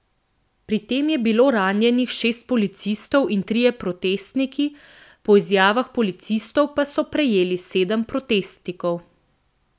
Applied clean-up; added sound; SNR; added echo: none; none; none; none.